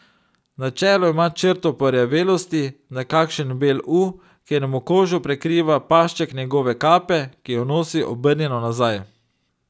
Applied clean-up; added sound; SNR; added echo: none; none; none; none.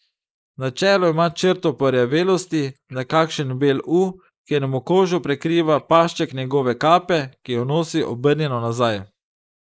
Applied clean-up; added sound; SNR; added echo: neural mask model Resemble Enhance denoiser.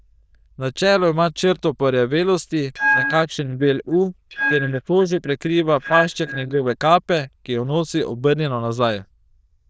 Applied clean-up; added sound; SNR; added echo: neural diffusion model UNIVERSE++.